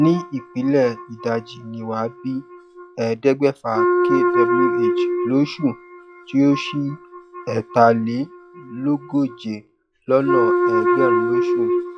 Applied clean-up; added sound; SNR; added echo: classical method log-MMSE.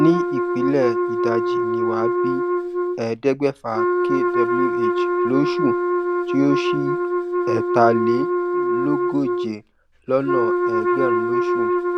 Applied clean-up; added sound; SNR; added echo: none; Wind instrument, woodwind instrument; -3 dB; none.